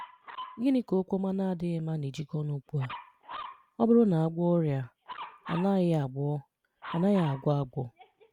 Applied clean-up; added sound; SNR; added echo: none; Dog; 17 dB; none.